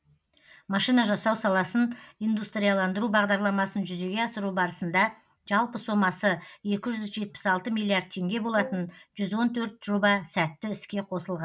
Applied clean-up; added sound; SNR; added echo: none; Brass instrument; 17 dB; none.